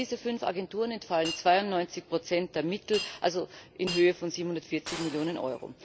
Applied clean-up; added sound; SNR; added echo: none; Shatter; 14 dB; none.